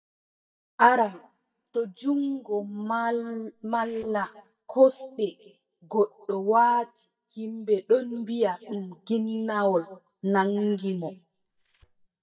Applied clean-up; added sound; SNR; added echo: neural mask model DeepFilterNet 3.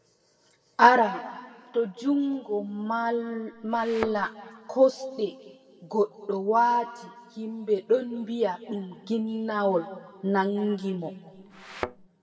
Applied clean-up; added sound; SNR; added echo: none; Thump, thud; 11 dB; reverberation time 1.8 s.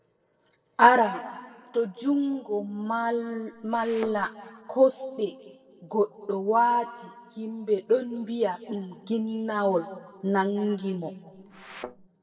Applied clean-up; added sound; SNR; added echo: neural separator model SepFormer DNS4.